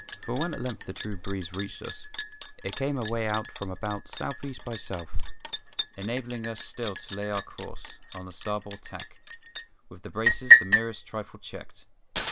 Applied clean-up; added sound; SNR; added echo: none; Liquid; -3 dB; none.